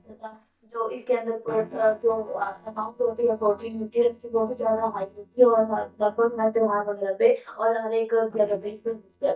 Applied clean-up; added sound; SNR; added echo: neural mask model DeepFilterNet 3.